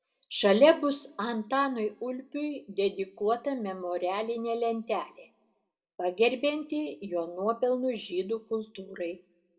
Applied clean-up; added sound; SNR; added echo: none; none; none; reverberation time 0.3 s.